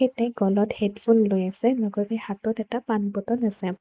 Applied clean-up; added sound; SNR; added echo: neural mask model Resemble Enhance denoiser.